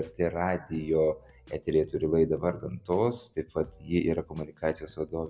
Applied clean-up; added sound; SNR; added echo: none; none; none; none.